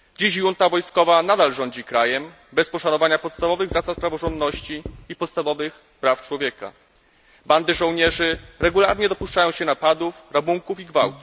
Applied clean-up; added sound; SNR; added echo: none; Writing; 15 dB; none.